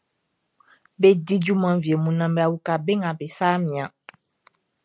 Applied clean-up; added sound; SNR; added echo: none; none; none; none.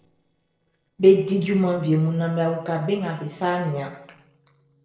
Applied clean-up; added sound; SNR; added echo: neural separator model SepFormer DNS4.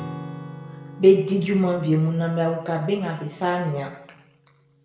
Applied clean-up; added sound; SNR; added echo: none; Acoustic guitar / Strum; 17 dB; reverberation time 0.8 s.